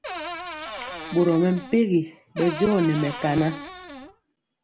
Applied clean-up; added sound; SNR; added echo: none; Cupboard open or close / Door; 11 dB; none.